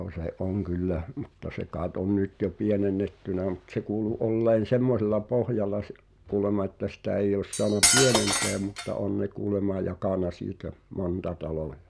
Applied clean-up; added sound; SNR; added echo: none; Cutlery, silverware; -2 dB; none.